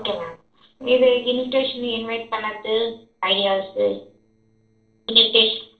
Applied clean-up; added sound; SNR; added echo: neural separator model SepFormer DNS4.